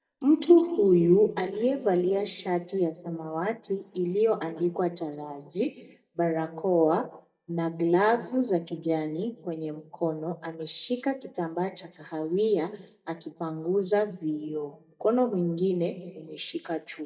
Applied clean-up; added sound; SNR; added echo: neural mask model DeepFilterNet 3.